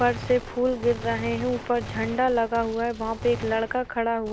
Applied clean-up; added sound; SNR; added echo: none; Gunshot, gunfire; 11 dB; none.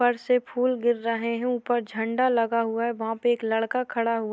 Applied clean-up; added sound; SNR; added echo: none; none; none; none.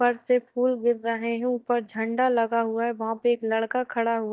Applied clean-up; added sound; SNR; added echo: neural mask model DeepFilterNet 3.